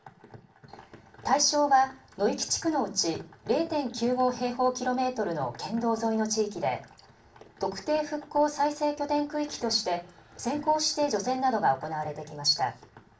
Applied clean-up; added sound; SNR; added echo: none; none; none; reverberation time 0.3 s.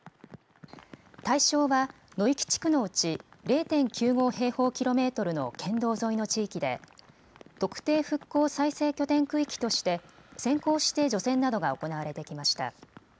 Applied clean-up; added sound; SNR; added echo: none; none; none; none.